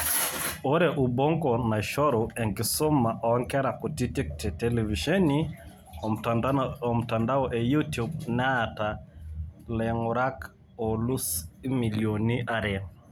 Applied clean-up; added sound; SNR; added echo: none; none; none; none.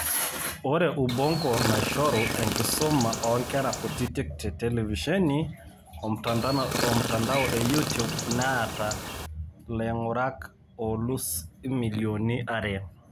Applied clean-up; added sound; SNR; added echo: none; Chirp, tweet; 3 dB; none.